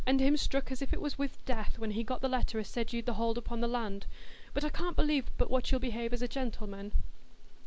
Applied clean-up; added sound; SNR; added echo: none; none; none; none.